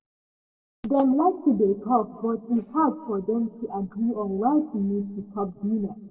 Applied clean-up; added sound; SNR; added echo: neural separator model SepFormer DNS4.